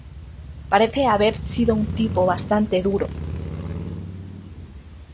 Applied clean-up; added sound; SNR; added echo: none; Motorcycle; 8 dB; none.